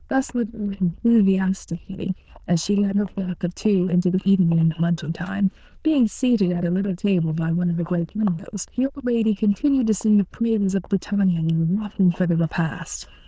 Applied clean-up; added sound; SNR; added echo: neural diffusion model UNIVERSE++.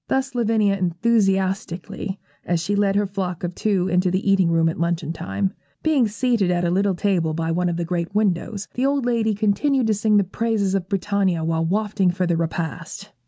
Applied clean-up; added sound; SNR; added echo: none; none; none; none.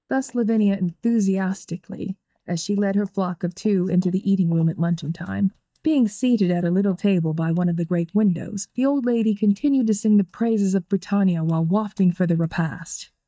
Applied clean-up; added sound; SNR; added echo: neural mask model DeepFilterNet 3.